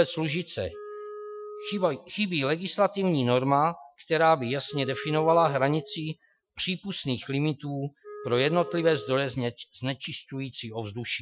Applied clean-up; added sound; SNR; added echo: classical method Wiener filter.